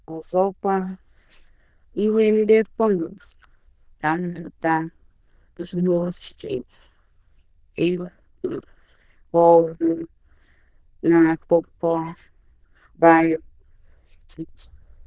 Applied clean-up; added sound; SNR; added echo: neural diffusion model UNIVERSE++.